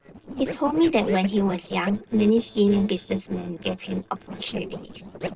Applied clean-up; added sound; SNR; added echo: neural separator model SepFormer DNS4.